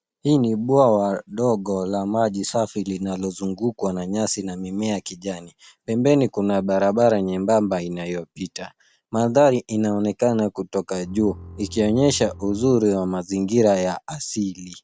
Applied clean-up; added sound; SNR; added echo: none; Bowed string instrument; 18 dB; none.